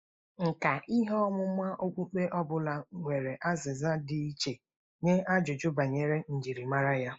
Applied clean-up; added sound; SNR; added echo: neural mask model Resemble Enhance denoiser.